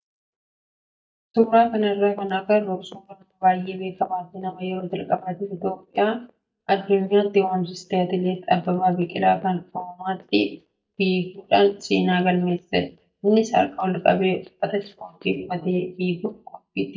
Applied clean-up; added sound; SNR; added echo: neural mask model DeepFilterNet 3.